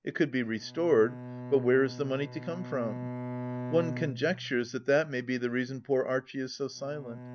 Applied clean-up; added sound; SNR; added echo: none; Bowed string instrument; 11 dB; none.